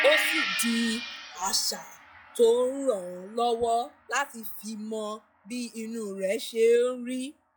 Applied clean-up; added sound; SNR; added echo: classical method log-MMSE.